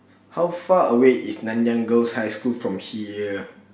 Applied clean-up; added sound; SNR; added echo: none; none; none; reverberation time 0.7 s.